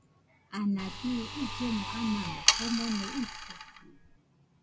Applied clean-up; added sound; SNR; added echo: none; Sawing; -1 dB; none.